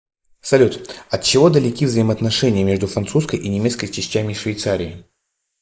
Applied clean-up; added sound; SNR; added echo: neural mask model Resemble Enhance denoiser.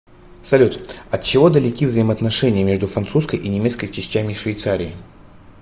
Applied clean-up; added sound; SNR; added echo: none; none; none; none.